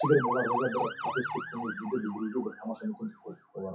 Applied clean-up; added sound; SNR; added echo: classical method WPE with log-MMSE.